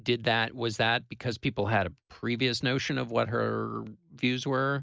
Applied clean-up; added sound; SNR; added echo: none; none; none; none.